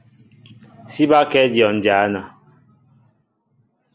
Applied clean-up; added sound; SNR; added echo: none; none; none; none.